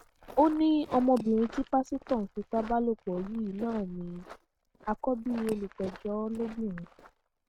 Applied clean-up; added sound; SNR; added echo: neural mask model RNNoise.